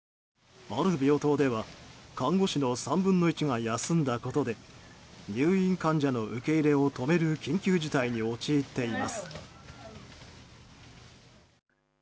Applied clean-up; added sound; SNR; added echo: none; none; none; none.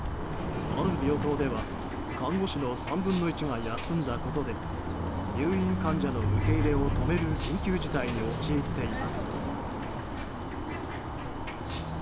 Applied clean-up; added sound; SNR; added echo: none; Bird + Squeak; -1 dB; none.